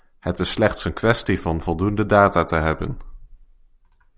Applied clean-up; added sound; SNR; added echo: none; none; none; none.